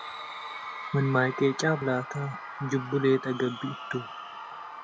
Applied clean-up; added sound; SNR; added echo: none; Crowd / Cheering; 10 dB; none.